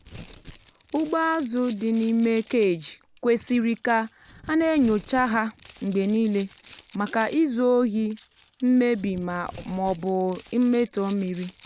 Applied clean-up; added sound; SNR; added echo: none; Crumpling, crinkling; 20 dB; none.